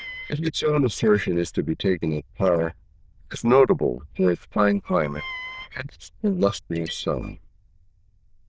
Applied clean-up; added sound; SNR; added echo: neural diffusion model UNIVERSE++.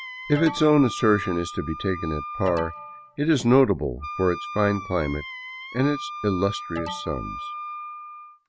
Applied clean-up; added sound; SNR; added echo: none; Wind instrument, woodwind instrument + Alarm; 11 dB; none.